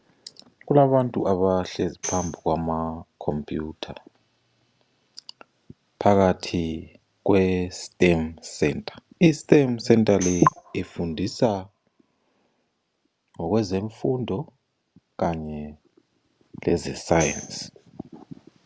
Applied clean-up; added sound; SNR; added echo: none; Tambourine; 14 dB; none.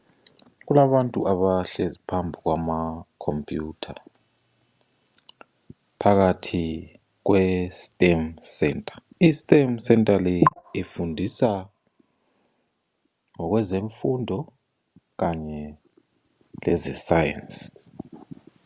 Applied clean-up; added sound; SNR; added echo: none; none; none; none.